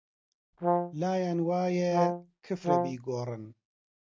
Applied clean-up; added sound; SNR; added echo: neural mask model RNNoise.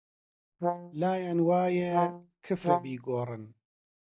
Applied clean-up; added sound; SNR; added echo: neural mask model DeepFilterNet 3.